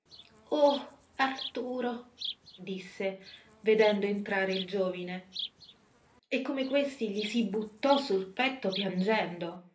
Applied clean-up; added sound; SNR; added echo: none; Insect; 15 dB; reverberation time 0.3 s.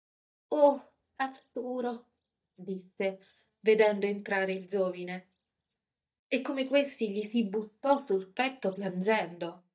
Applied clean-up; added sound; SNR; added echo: neural mask model DeepFilterNet 3.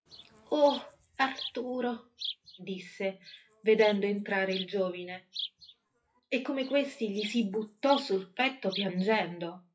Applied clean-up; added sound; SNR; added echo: classical method WPE with log-MMSE.